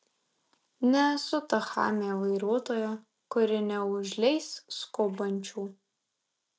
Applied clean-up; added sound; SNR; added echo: none; none; none; none.